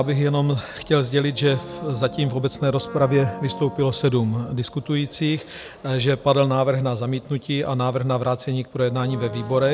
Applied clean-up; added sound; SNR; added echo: none; Brass instrument; 17 dB; none.